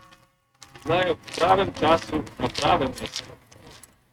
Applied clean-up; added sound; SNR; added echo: neural mask model RNNoise.